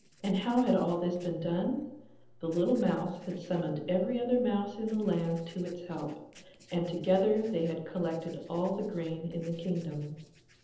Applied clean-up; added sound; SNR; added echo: neural separator model SepFormer DNS4.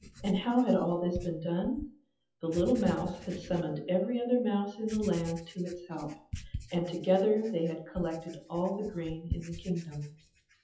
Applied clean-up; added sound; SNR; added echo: classical method WPE with log-MMSE.